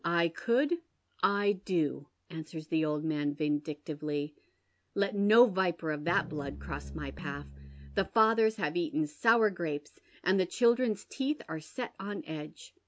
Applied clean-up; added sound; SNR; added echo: none; Piano; 12 dB; none.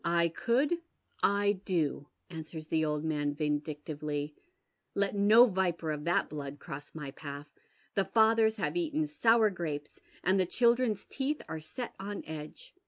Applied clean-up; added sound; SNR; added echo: neural mask model Resemble Enhance denoiser.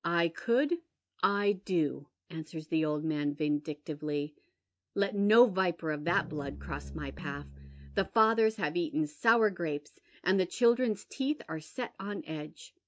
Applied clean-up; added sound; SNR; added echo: neural mask model DeepFilterNet 3.